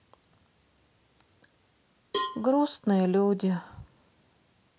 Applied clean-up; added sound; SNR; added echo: none; Cowbell; 9 dB; none.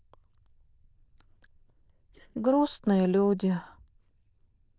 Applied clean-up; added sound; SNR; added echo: neural diffusion model UNIVERSE++.